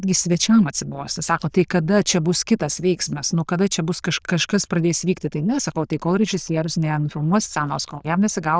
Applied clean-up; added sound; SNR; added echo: neural diffusion model UNIVERSE++.